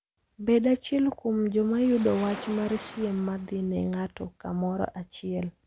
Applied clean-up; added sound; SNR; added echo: none; Waves, surf; 17 dB; none.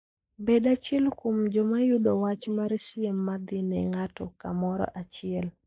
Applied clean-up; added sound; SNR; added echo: neural mask model Resemble Enhance denoiser.